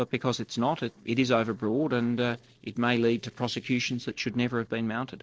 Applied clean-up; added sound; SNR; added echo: neural separator model SepFormer DNS4.